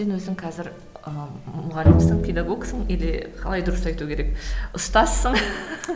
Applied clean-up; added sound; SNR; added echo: none; Bowed string instrument; -4 dB; none.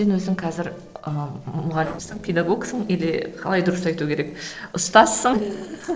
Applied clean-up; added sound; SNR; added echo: neural separator model SepFormer DNS4.